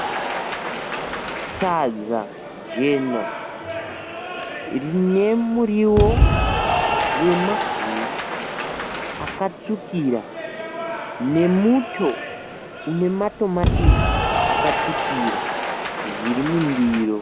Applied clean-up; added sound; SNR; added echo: none; Applause / Cheering; 1 dB; none.